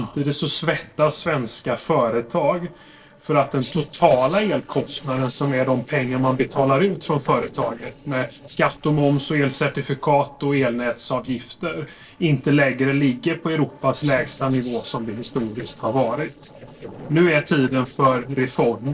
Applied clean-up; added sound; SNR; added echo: neural separator model SepFormer DNS4.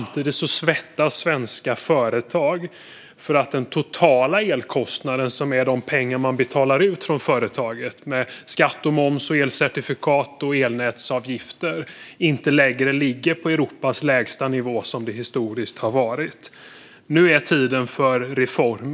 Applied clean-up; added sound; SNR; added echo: none; none; none; none.